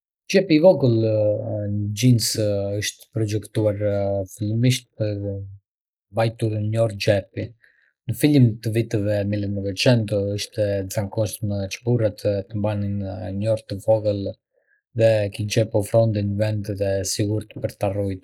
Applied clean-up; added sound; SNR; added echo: neural mask model Resemble Enhance denoiser.